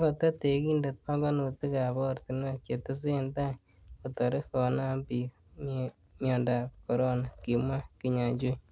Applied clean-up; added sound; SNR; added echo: none; none; none; none.